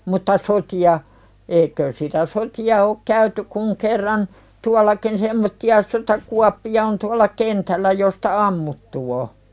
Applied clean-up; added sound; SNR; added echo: none; none; none; none.